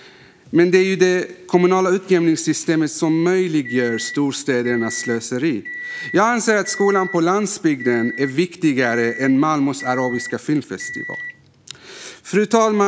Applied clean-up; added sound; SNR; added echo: none; Microwave oven; 14 dB; none.